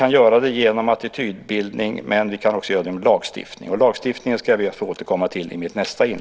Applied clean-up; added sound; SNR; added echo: none; none; none; none.